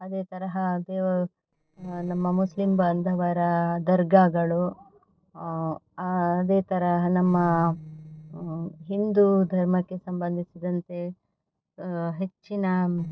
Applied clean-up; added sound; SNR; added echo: neural separator model SepFormer DNS4.